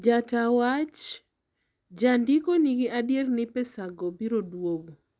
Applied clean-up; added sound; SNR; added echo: none; none; none; none.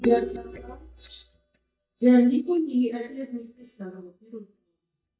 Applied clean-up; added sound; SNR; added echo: neural mask model DeepFilterNet 3.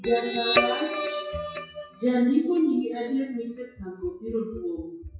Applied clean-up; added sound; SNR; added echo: classical method WPE with log-MMSE.